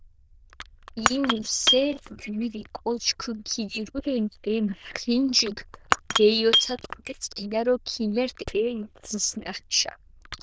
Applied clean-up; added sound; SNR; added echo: neural diffusion model UNIVERSE++.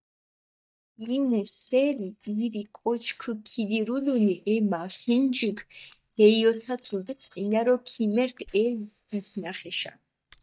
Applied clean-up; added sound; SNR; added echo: neural mask model DeepFilterNet 3.